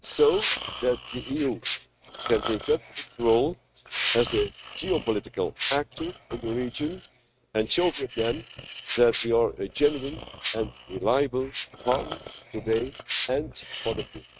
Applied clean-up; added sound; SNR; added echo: neural mask model RNNoise.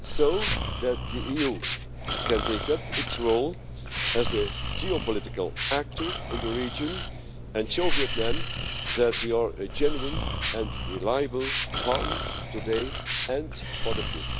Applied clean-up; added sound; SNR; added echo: none; Breathing + Liquid; -1 dB; none.